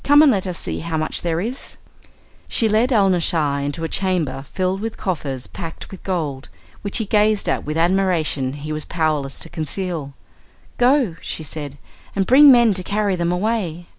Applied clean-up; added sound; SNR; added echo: none; none; none; none.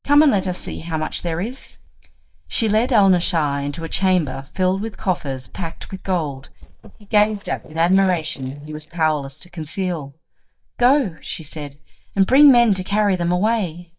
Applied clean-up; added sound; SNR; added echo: neural mask model DeepFilterNet 3.